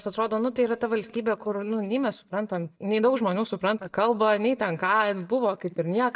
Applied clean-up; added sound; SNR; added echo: neural mask model DeepFilterNet 3.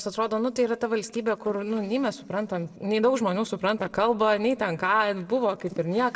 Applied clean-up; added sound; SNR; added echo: neural separator model SepFormer DNS4.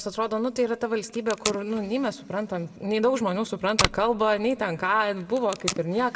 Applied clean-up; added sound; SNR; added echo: none; Packing tape, duct tape; 10 dB; reverberation time 1.1 s.